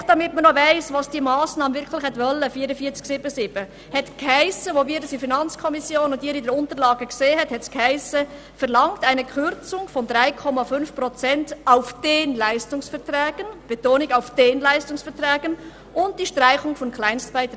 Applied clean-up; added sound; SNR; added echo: none; none; none; none.